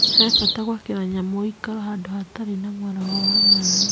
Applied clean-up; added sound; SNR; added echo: none; Chirp, tweet; -4 dB; none.